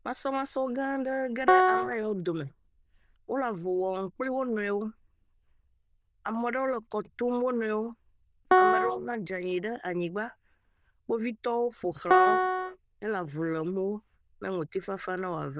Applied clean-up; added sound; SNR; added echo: neural diffusion model UNIVERSE++.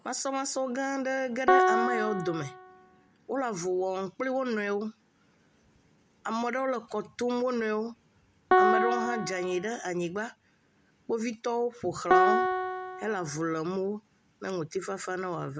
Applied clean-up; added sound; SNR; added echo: none; Piano; -3 dB; none.